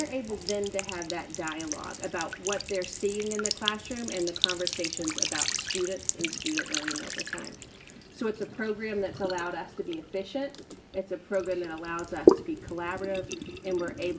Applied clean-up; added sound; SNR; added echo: none; Trickle, dribble / Sink (filling or washing); 0 dB; none.